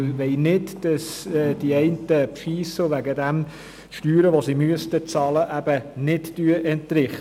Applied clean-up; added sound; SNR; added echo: none; none; none; none.